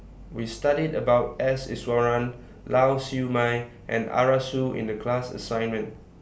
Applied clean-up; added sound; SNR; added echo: none; none; none; none.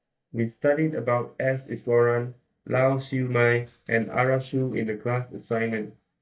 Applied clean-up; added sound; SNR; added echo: neural mask model DeepFilterNet 3.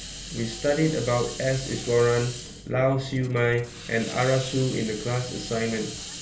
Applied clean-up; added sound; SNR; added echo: none; Hiss; 13 dB; reverberation time 0.1 s.